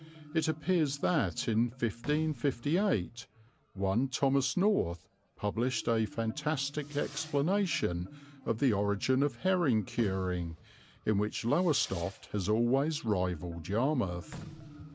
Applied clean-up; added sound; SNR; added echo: none; Fireworks + Marimba, xylophone; 19 dB; none.